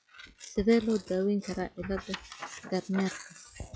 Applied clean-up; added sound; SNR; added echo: classical method log-MMSE.